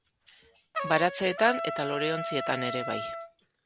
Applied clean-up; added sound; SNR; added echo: none; Trumpet; 6 dB; none.